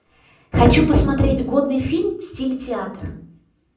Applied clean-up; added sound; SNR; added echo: none; none; none; reverberation time 0.6 s.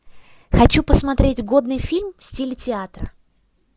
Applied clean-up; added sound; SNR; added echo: none; none; none; none.